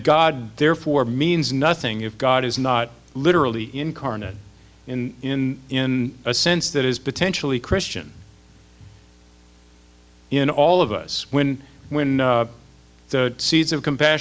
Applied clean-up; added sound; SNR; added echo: none; none; none; none.